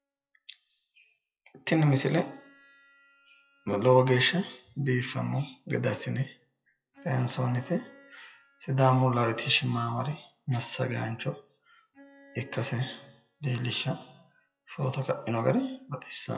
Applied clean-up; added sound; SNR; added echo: classical method WPE with log-MMSE.